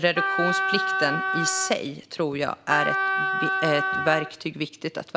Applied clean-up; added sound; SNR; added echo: none; Wind instrument, woodwind instrument; -1 dB; none.